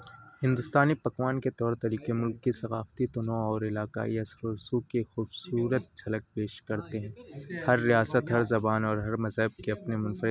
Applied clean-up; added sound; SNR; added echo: none; none; none; none.